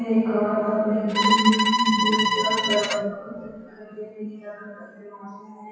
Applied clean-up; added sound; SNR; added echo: classical method WPE with log-MMSE.